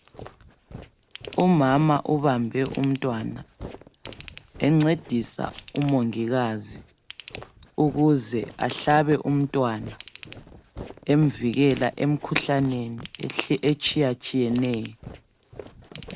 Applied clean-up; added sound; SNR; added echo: none; Walk, footsteps + Ratchet, pawl / Tools; 18 dB; none.